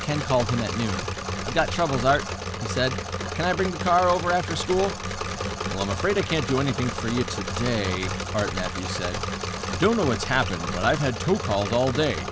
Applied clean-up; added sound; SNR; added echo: none; Engine / Mechanisms; 4 dB; none.